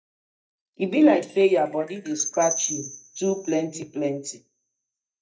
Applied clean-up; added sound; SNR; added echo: neural mask model DeepFilterNet 3.